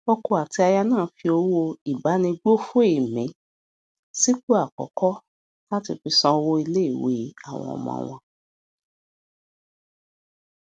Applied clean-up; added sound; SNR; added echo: none; none; none; none.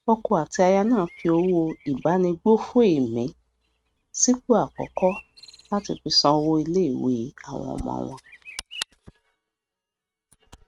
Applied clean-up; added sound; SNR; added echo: neural mask model RNNoise.